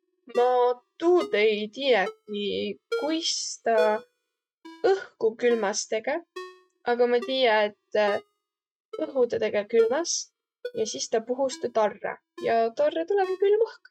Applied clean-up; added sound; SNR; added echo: neural mask model RNNoise.